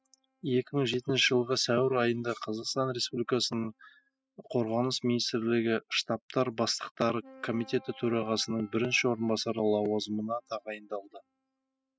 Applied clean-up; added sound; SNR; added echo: classical method spectral subtraction.